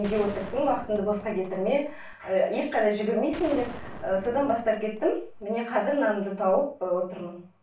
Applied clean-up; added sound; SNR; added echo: none; Gunshot, gunfire; 15 dB; reverberation time 0.3 s.